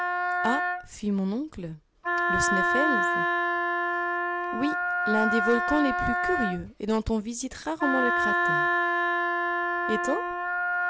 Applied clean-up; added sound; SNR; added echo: none; Wind instrument, woodwind instrument; -4 dB; none.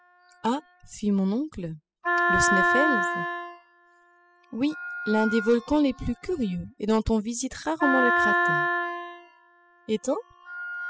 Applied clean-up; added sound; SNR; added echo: classical method spectral subtraction.